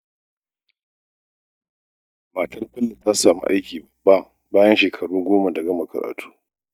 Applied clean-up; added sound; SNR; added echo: neural mask model DeepFilterNet 3.